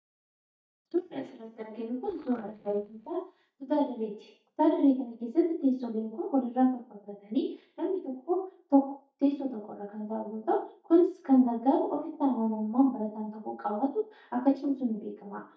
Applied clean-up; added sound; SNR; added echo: neural mask model DeepFilterNet 3.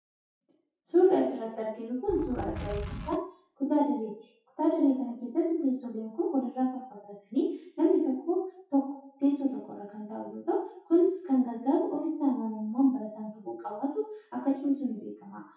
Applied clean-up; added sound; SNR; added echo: classical method WPE with log-MMSE.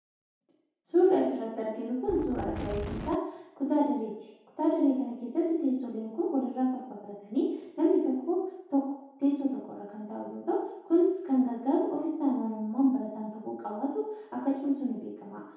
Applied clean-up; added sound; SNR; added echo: none; Wind; 8 dB; reverberation time 0.8 s.